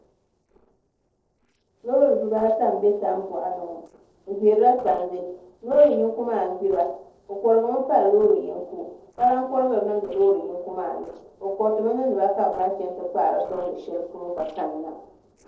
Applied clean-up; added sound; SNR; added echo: neural separator model SepFormer DNS4.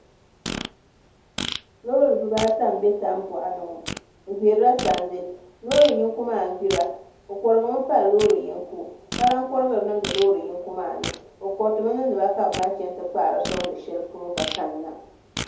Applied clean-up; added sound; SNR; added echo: none; Fart; 13 dB; reverberation time 0.6 s.